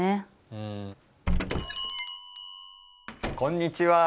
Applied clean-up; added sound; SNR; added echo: none; none; none; none.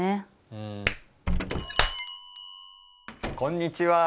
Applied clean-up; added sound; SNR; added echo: none; Clapping; 4 dB; none.